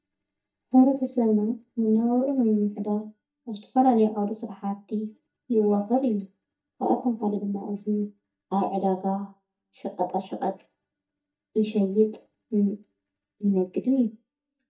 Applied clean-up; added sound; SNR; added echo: neural mask model DeepFilterNet 3.